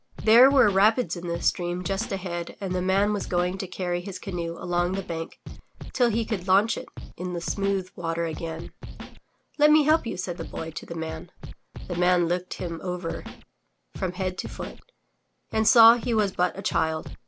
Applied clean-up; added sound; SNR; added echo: none; Scratching (performance technique); 13 dB; none.